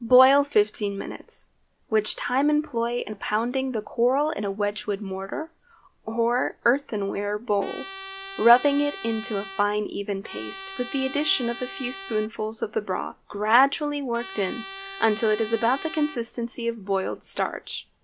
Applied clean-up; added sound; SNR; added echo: none; Trumpet; 13 dB; none.